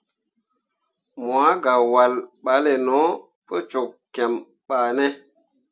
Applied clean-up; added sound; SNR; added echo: none; none; none; none.